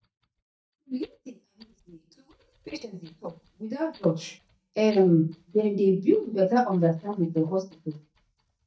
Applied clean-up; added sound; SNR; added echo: neural mask model DeepFilterNet 3.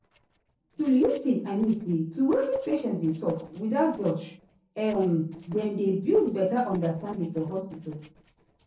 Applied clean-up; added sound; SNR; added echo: neural separator model SepFormer DNS4.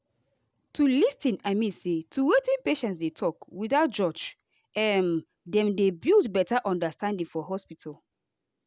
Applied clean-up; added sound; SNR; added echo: none; none; none; none.